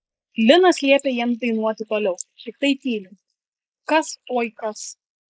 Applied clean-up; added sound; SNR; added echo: neural mask model Resemble Enhance denoiser.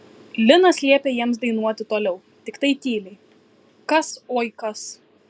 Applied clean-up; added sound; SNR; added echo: none; none; none; none.